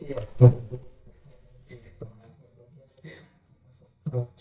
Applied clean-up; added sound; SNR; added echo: neural mask model DeepFilterNet 3.